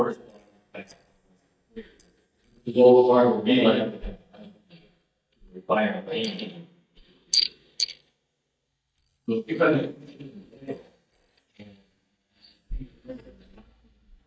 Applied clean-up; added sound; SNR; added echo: neural mask model DeepFilterNet 3.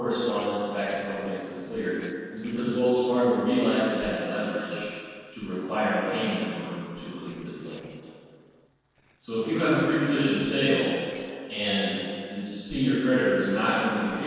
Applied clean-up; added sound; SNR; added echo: neural separator model SepFormer DNS4.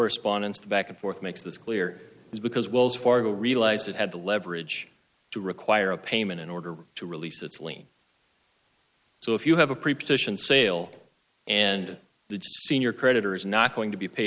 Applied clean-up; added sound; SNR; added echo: none; none; none; none.